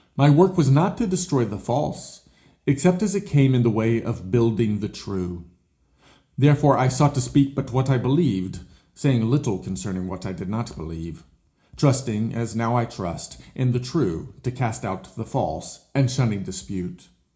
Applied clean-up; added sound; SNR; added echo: none; none; none; reverberation time 0.4 s.